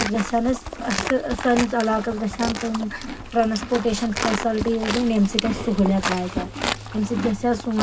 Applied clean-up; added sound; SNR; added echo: none; Livestock, farm animals, working animals; 6 dB; reverberation time 0.4 s.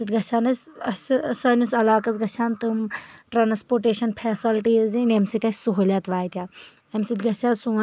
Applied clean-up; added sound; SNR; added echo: none; none; none; none.